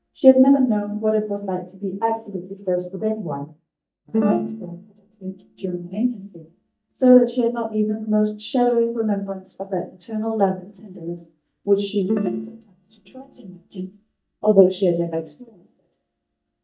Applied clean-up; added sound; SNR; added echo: neural mask model DeepFilterNet 3.